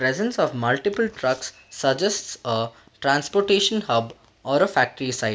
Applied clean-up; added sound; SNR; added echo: none; none; none; none.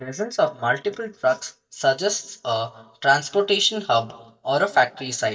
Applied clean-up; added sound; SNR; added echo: neural mask model DeepFilterNet 3.